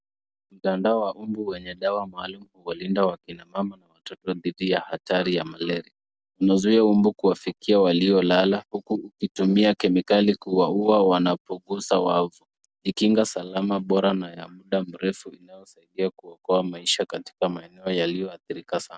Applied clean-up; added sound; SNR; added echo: none; none; none; none.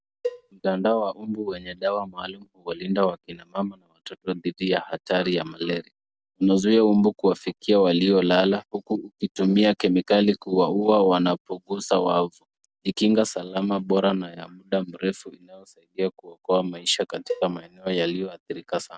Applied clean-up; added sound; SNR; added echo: none; Cowbell; 13 dB; none.